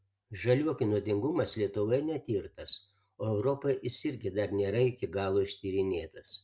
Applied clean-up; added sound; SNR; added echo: none; none; none; none.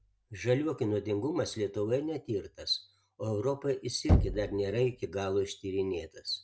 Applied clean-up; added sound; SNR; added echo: none; Knock; 4 dB; none.